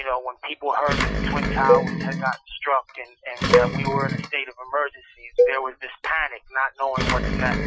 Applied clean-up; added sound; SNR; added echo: classical method Wiener filter.